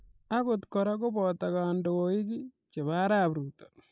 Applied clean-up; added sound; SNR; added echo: neural mask model Resemble Enhance denoiser.